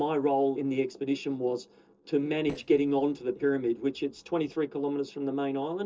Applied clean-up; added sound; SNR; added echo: neural separator model SepFormer DNS4.